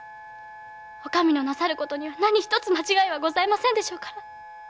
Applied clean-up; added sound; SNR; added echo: none; Wind instrument, woodwind instrument; 17 dB; none.